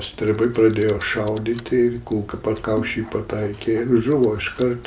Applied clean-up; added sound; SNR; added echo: none; Typing; 20 dB; none.